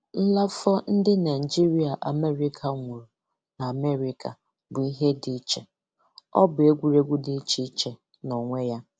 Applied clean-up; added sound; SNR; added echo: none; none; none; none.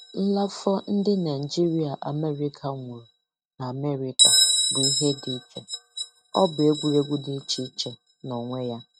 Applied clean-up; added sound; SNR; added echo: neural mask model RNNoise.